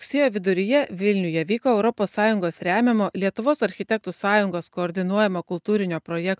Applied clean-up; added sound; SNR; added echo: none; none; none; none.